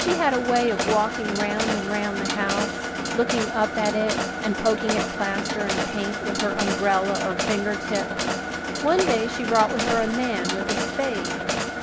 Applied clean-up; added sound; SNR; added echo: none; Mechanisms; 2 dB; none.